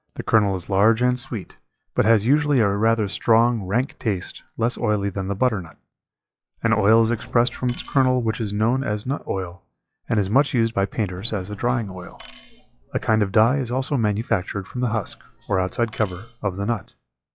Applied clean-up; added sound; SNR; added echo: classical method log-MMSE.